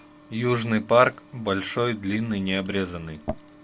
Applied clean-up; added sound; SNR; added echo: none; Fill (with liquid) / Glass; 18 dB; none.